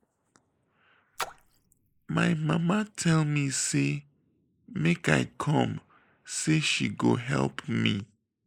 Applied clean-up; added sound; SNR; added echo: neural mask model Resemble Enhance denoiser.